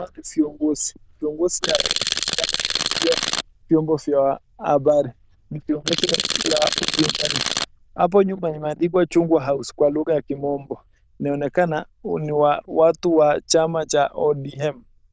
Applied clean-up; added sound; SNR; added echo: neural diffusion model UNIVERSE++.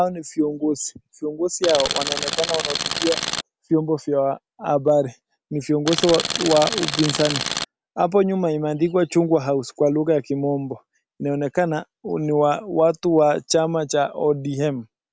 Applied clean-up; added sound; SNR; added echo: none; Tools; 4 dB; none.